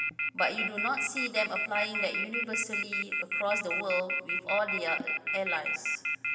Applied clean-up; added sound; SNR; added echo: none; Telephone; -2 dB; reverberation time 1.8 s.